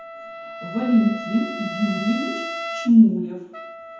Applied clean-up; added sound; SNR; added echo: none; Trumpet; 11 dB; reverberation time 0.9 s.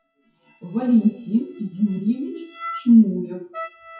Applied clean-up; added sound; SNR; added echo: classical method WPE with log-MMSE.